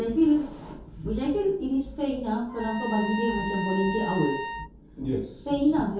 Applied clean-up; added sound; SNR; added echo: none; Trumpet; 9 dB; reverberation time 0.6 s.